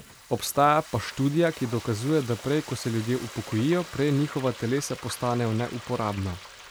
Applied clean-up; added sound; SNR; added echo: none; Frying (food); 16 dB; none.